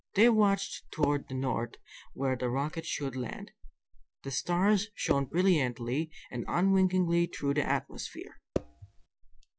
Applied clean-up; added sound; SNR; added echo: none; Percussion; 6 dB; none.